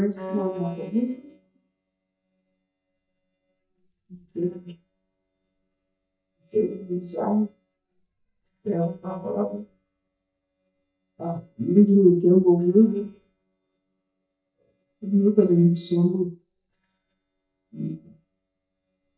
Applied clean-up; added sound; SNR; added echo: neural mask model DeepFilterNet 3.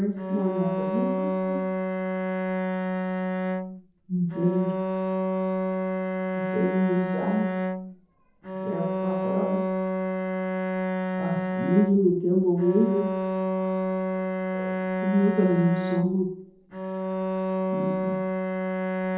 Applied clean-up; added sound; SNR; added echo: none; Bowed string instrument; -1 dB; reverberation time 2.1 s.